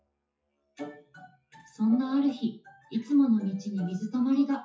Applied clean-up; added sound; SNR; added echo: classical method WPE with log-MMSE.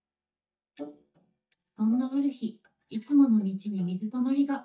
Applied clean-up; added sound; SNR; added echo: neural mask model DeepFilterNet 3.